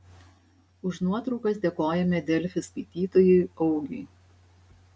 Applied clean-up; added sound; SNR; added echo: none; none; none; none.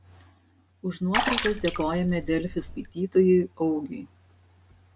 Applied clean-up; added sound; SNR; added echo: none; Water / Splash, splatter; 3 dB; none.